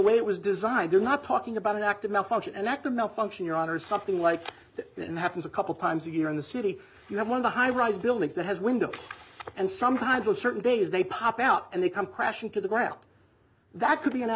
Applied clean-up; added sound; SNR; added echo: none; none; none; none.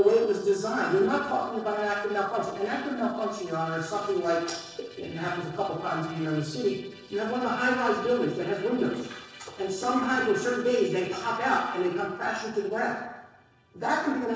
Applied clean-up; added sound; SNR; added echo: neural separator model SepFormer DNS4.